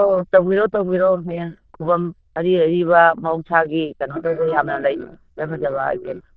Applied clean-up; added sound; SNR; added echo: neural diffusion model UNIVERSE++.